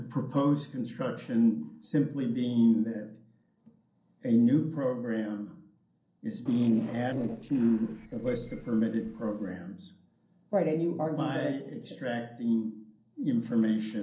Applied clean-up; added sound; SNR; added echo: neural separator model SepFormer DNS4.